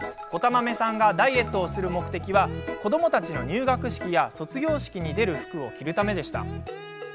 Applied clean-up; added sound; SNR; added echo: none; none; none; none.